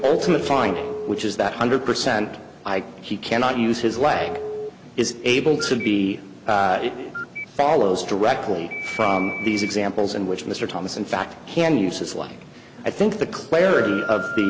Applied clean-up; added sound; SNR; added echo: none; Telephone; 13 dB; none.